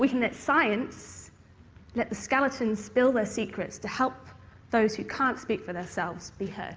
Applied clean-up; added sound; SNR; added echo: none; none; none; none.